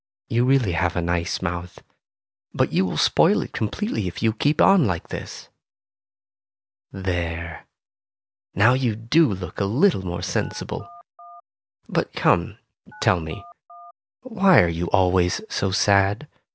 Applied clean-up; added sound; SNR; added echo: none; Telephone; 20 dB; none.